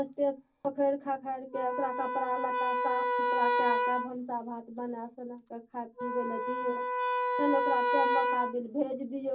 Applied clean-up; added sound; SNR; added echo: none; Wind instrument, woodwind instrument; -2 dB; reverberation time 0.4 s.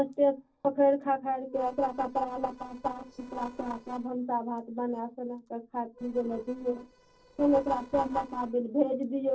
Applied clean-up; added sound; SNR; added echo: neural separator model SepFormer DNS4.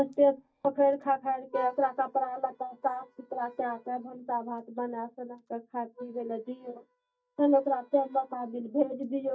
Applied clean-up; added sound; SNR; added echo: neural mask model DeepFilterNet 3.